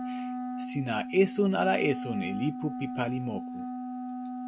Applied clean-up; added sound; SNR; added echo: none; Wind instrument, woodwind instrument; 5 dB; none.